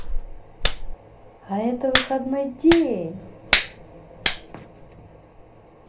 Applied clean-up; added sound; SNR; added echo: none; Hands; 0 dB; reverberation time 0.3 s.